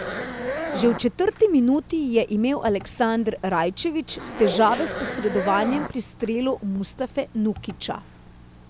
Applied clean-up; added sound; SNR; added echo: none; Zipper (clothing); 10 dB; none.